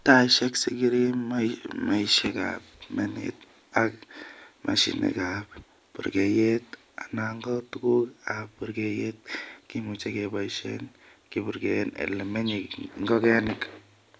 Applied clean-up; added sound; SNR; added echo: none; none; none; none.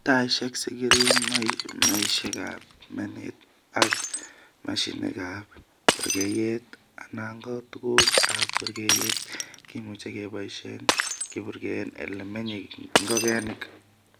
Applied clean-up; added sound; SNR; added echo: none; Shatter; -2 dB; none.